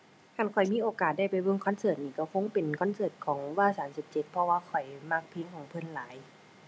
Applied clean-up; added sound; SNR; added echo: none; none; none; none.